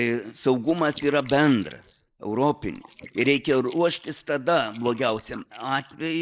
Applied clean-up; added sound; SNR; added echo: neural mask model Resemble Enhance denoiser.